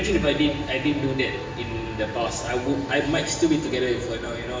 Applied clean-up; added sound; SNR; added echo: none; Wind instrument, woodwind instrument; 19 dB; reverberation time 0.9 s.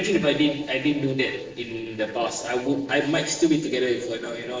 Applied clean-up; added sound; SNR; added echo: neural separator model SepFormer DNS4.